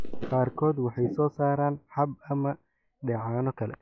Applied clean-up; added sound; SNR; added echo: classical method log-MMSE.